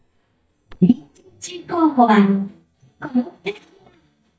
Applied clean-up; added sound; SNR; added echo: neural mask model DeepFilterNet 3.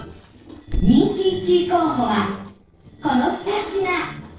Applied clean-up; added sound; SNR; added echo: neural separator model SepFormer DNS4.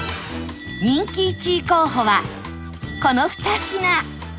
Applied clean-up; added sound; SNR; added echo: none; none; none; none.